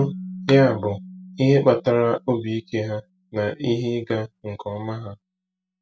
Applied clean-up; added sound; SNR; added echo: none; Keyboard (musical); 18 dB; none.